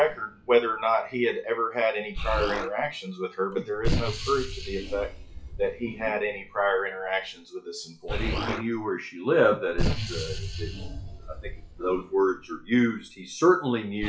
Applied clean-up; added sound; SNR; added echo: classical method WPE with log-MMSE.